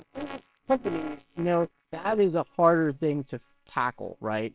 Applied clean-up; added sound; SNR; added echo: neural separator model SepFormer WHAMR!.